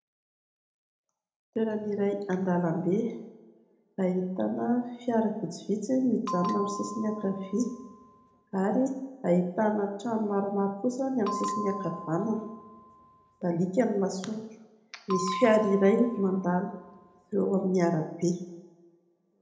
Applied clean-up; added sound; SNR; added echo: none; Bell; 10 dB; reverberation time 0.7 s.